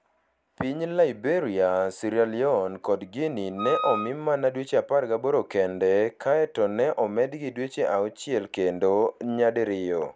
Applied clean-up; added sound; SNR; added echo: none; Wind instrument, woodwind instrument; 6 dB; none.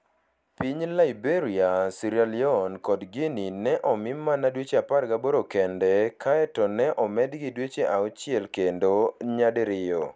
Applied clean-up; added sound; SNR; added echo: none; none; none; none.